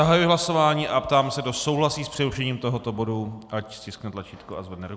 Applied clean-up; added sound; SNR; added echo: none; none; none; none.